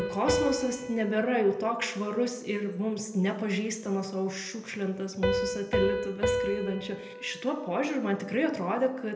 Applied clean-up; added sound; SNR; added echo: none; Piano; 5 dB; reverberation time 0.8 s.